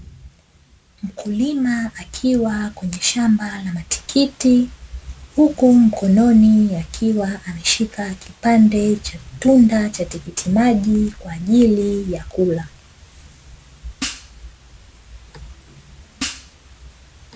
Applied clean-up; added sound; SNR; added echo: none; Hi-hat; 13 dB; none.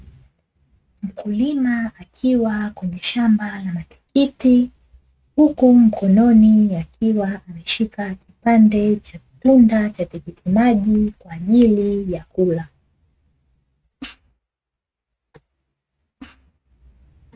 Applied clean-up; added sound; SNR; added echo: neural mask model RNNoise.